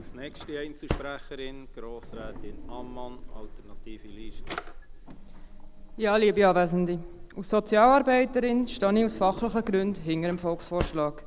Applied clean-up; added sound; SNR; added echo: none; Drawer open or close; 11 dB; none.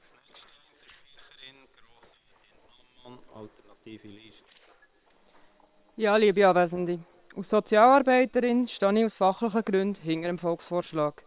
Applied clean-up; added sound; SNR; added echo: neural separator model SepFormer WHAM!.